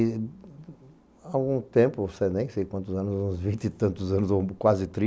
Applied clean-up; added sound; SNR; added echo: none; none; none; none.